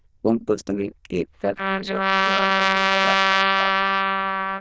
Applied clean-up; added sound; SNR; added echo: neural diffusion model UNIVERSE++.